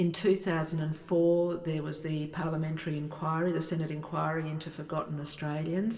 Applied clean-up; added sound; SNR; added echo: none; none; none; reverberation time 1.5 s.